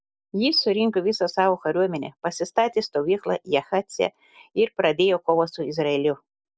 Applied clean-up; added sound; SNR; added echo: none; none; none; none.